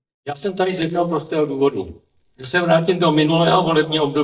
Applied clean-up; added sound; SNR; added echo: neural mask model DeepFilterNet 3.